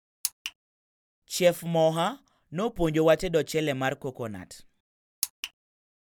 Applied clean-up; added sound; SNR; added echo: none; none; none; none.